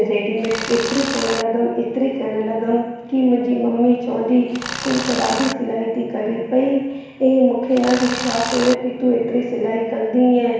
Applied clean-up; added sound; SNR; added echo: none; Tools; 8 dB; reverberation time 1.1 s.